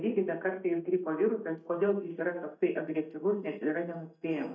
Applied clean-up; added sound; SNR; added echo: neural mask model DeepFilterNet 3.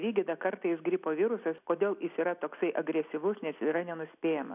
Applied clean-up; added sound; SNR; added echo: none; none; none; none.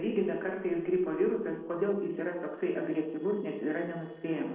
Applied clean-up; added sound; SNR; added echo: neural separator model SepFormer DNS4.